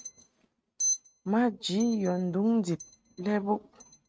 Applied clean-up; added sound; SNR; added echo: neural mask model RNNoise.